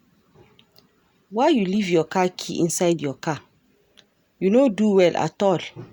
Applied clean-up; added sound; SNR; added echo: none; none; none; none.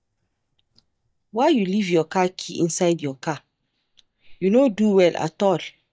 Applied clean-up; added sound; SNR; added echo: neural mask model DeepFilterNet 3.